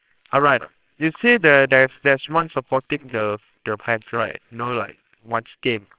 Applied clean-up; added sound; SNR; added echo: neural separator model SepFormer WHAMR!.